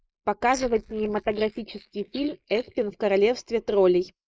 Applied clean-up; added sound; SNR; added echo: neural mask model Resemble Enhance denoiser.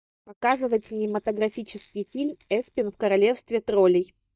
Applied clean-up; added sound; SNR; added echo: neural mask model DeepFilterNet 3.